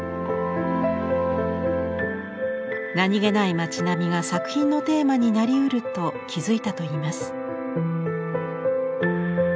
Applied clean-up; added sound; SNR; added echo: none; none; none; none.